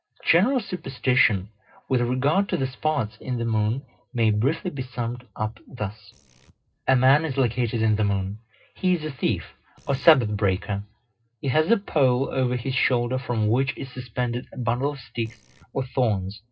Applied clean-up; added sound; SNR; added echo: neural separator model SepFormer DNS4.